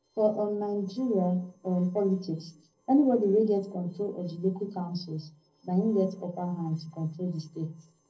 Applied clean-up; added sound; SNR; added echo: neural separator model SepFormer DNS4.